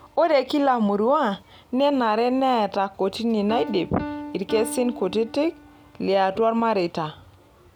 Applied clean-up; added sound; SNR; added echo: none; Piano; 17 dB; none.